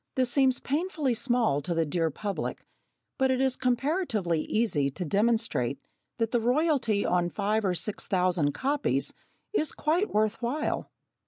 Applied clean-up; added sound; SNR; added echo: none; none; none; none.